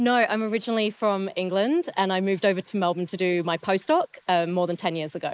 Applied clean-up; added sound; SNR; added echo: neural mask model Resemble Enhance denoiser.